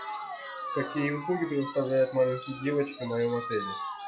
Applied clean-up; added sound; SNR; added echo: classical method log-MMSE.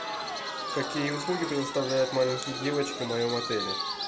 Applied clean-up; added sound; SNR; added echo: none; Bird vocalization, bird call, bird song + Crowd; 4 dB; none.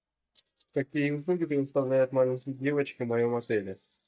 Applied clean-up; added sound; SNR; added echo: neural mask model DeepFilterNet 3.